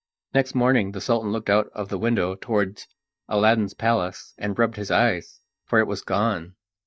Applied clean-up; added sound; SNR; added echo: neural mask model DeepFilterNet 3.